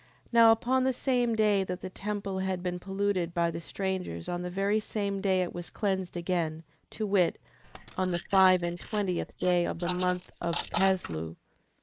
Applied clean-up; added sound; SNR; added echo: neural mask model Resemble Enhance denoiser.